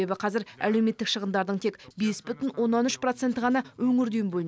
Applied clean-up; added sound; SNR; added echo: none; none; none; none.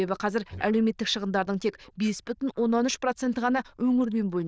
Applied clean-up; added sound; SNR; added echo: neural diffusion model UNIVERSE++.